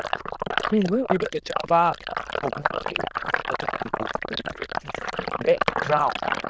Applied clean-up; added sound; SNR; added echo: neural diffusion model UNIVERSE++.